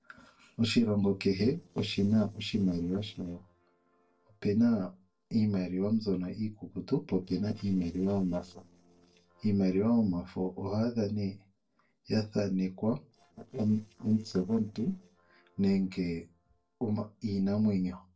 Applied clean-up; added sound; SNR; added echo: neural separator model SepFormer DNS4.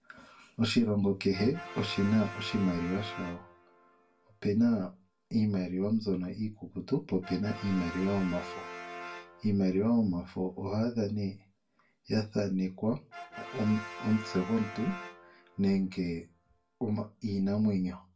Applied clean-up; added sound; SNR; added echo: none; Brass instrument; 16 dB; reverberation time 0.2 s.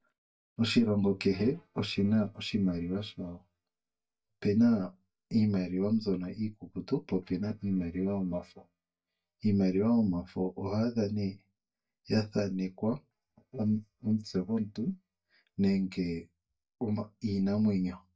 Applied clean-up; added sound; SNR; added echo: neural mask model DeepFilterNet 3.